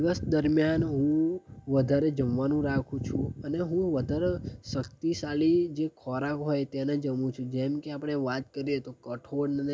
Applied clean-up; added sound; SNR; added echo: none; none; none; none.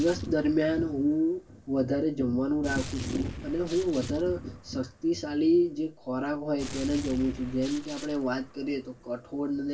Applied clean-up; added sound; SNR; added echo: none; Gunshot, gunfire; 15 dB; reverberation time 0.2 s.